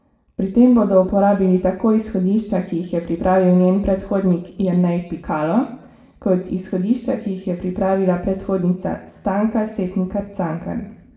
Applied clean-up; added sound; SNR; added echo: none; none; none; reverberation time 0.7 s.